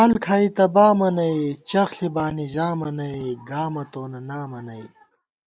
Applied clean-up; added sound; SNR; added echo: none; none; none; none.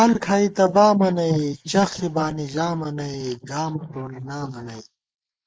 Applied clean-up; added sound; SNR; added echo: neural mask model Resemble Enhance denoiser.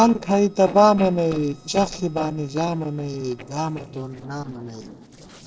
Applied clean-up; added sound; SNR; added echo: neural separator model SepFormer DNS4.